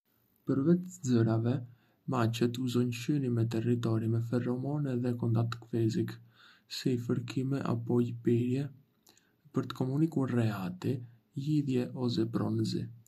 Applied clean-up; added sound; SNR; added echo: none; none; none; none.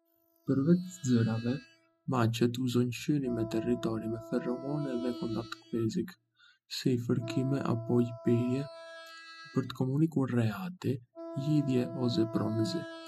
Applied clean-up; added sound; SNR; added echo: classical method spectral subtraction.